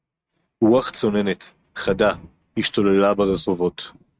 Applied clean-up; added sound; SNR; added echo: neural mask model RNNoise.